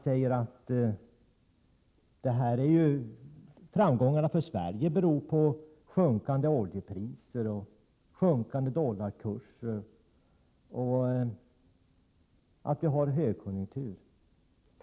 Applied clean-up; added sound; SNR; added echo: none; none; none; none.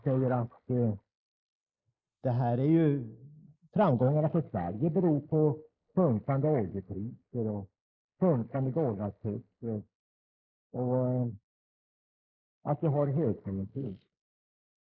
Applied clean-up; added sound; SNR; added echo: neural mask model Resemble Enhance denoiser.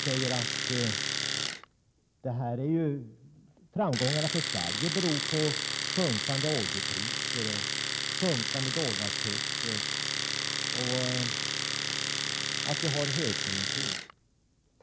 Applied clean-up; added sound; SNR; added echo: none; Domestic sounds, home sounds; -2 dB; none.